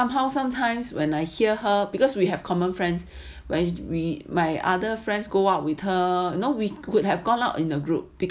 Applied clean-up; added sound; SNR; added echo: none; none; none; none.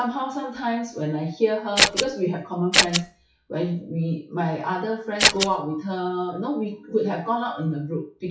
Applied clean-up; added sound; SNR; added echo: classical method WPE with log-MMSE.